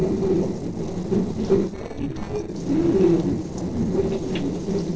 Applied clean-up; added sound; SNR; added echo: neural separator model SepFormer DNS4.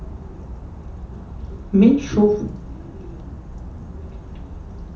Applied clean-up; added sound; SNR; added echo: none; Bird vocalization, bird call, bird song; 12 dB; reverberation time 0.5 s.